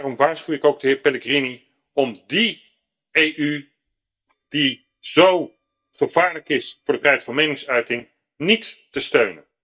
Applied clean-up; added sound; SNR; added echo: neural mask model DeepFilterNet 3.